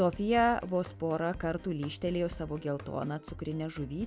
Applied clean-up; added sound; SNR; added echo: none; none; none; none.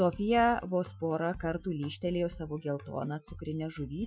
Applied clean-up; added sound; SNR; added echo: classical method Wiener filter.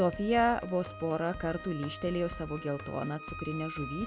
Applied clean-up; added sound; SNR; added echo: none; Wind instrument, woodwind instrument; 13 dB; none.